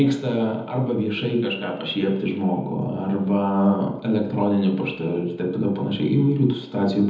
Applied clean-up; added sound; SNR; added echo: none; none; none; reverberation time 1.0 s.